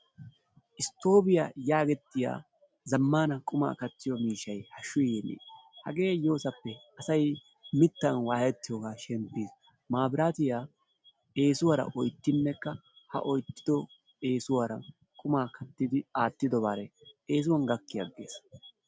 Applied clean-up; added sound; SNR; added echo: none; none; none; none.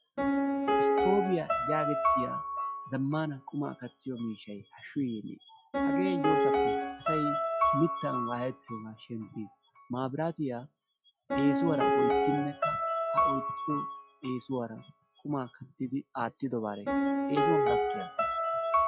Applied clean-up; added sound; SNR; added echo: classical method log-MMSE.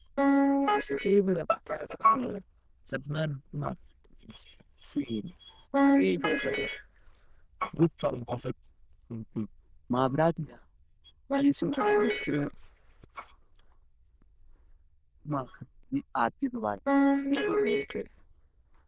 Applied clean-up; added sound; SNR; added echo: neural diffusion model UNIVERSE++.